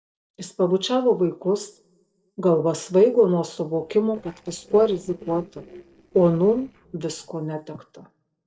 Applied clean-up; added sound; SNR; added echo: neural separator model SepFormer DNS4.